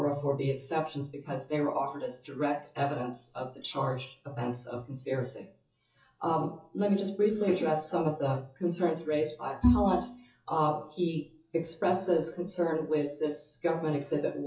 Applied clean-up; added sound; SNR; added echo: classical method WPE with log-MMSE.